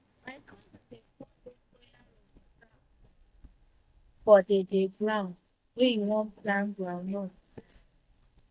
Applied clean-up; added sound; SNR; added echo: neural mask model DeepFilterNet 3.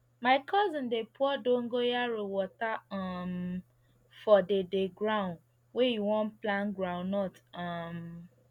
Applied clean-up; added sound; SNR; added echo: none; none; none; none.